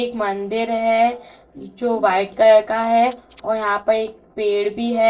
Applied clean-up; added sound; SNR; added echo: neural separator model SepFormer DNS4.